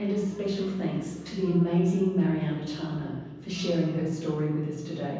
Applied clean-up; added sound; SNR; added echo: none; none; none; reverberation time 1.1 s.